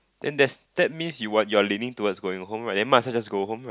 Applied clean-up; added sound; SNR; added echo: none; none; none; none.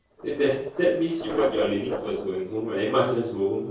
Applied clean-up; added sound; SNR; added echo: neural separator model SepFormer DNS4.